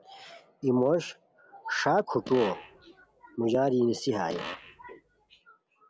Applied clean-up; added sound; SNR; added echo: none; Fart; 14 dB; none.